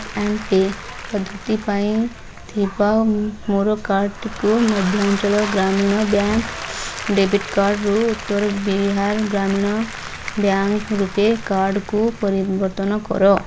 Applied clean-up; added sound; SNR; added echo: none; Applause / Crowd; 13 dB; none.